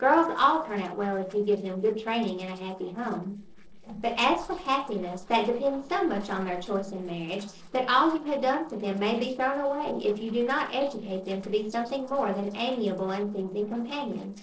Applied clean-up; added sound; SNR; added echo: neural separator model SepFormer DNS4.